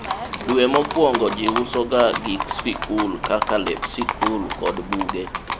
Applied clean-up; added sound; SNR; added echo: none; Livestock, farm animals, working animals; 4 dB; none.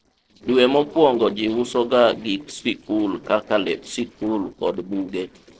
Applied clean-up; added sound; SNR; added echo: neural separator model SepFormer DNS4.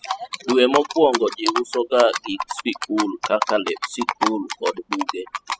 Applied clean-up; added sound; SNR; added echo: classical method spectral subtraction.